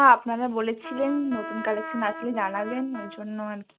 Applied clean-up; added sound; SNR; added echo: neural mask model RNNoise.